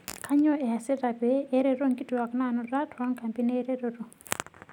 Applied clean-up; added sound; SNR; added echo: none; none; none; none.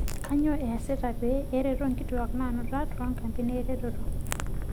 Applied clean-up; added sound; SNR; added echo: none; Fire; 0 dB; none.